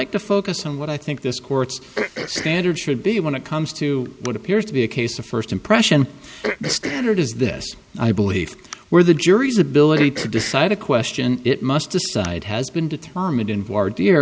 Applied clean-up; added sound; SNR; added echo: none; Cough; 13 dB; none.